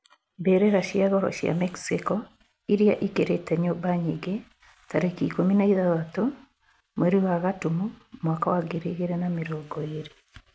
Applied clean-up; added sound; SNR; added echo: none; none; none; none.